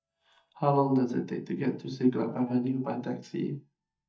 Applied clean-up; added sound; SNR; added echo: neural mask model DeepFilterNet 3.